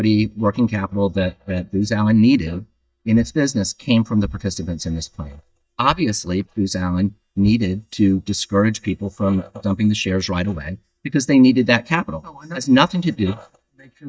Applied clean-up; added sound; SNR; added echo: neural mask model DeepFilterNet 3.